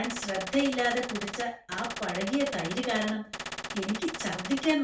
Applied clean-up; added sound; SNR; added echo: none; Gunshot, gunfire; 7 dB; reverberation time 0.3 s.